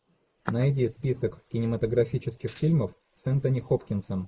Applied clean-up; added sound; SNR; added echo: neural mask model Resemble Enhance denoiser.